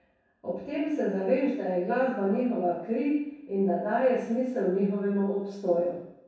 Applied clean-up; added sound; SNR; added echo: none; none; none; reverberation time 0.7 s.